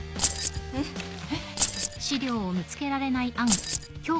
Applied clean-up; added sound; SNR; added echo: none; Keys jangling; 0 dB; none.